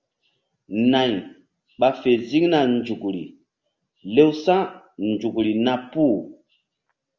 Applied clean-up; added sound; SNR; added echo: none; none; none; none.